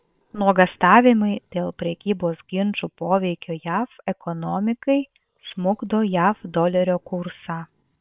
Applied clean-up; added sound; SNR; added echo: neural separator model SepFormer WHAM!.